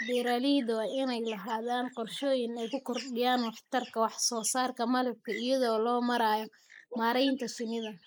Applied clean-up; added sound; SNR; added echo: neural mask model Resemble Enhance denoiser.